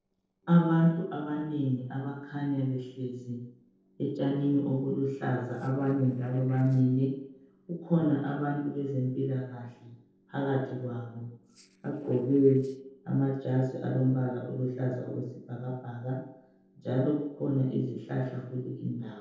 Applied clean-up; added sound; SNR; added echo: neural separator model SepFormer DNS4.